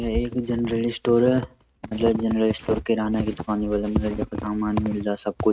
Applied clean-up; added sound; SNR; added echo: neural mask model RNNoise.